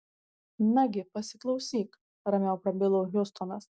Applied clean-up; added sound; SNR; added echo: none; none; none; none.